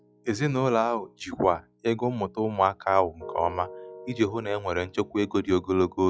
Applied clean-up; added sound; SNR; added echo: classical method log-MMSE.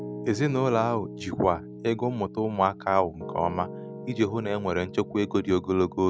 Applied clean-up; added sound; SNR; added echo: none; Piano; 13 dB; none.